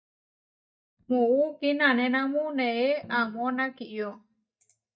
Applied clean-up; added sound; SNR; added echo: neural mask model DeepFilterNet 3.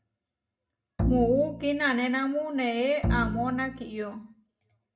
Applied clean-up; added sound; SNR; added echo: none; Bowed string instrument; 4 dB; reverberation time 0.2 s.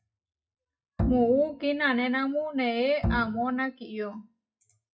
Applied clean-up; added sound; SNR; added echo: classical method WPE with log-MMSE.